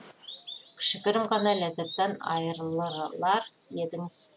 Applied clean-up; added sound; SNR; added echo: none; Bird vocalization, bird call, bird song; 14 dB; none.